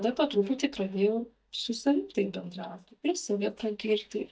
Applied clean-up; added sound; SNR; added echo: neural mask model DeepFilterNet 3.